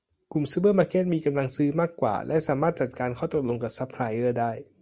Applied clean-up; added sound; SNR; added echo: none; none; none; none.